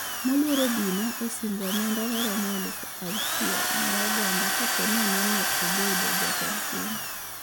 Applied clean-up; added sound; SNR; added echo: none; Drill; -2 dB; none.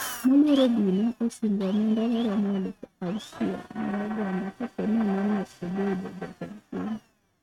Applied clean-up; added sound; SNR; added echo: neural mask model RNNoise.